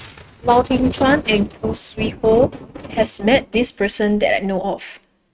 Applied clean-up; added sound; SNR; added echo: neural mask model RNNoise.